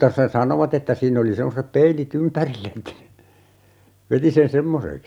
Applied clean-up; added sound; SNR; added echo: none; none; none; none.